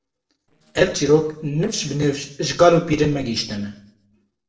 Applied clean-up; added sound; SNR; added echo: neural separator model SepFormer DNS4.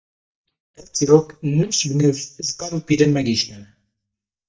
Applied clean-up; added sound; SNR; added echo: neural mask model DeepFilterNet 3.